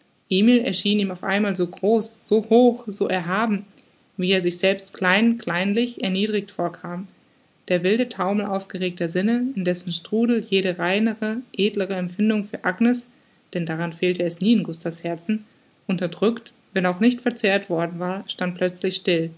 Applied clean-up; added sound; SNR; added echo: none; none; none; none.